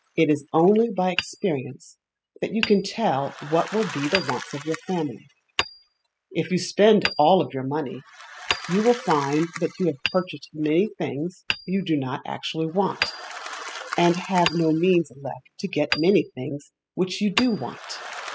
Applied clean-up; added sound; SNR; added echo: classical method spectral subtraction.